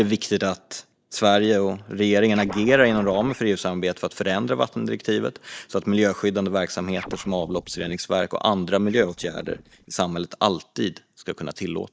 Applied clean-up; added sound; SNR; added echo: neural mask model DeepFilterNet 3.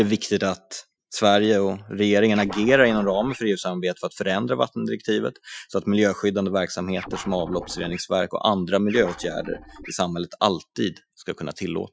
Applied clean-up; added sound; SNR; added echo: classical method Wiener filter.